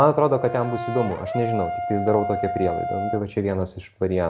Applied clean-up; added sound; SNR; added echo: none; Brass instrument; 7 dB; none.